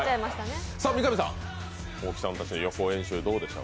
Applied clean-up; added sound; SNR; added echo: none; Bowed string instrument; 12 dB; none.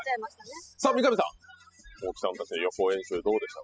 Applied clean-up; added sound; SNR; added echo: classical method spectral subtraction.